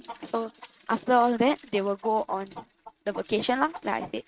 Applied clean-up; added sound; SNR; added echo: neural mask model RNNoise.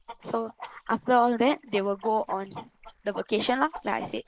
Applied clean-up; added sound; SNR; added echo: neural mask model Resemble Enhance denoiser.